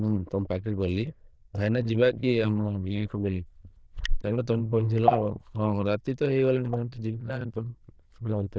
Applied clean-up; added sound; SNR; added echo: neural diffusion model UNIVERSE++.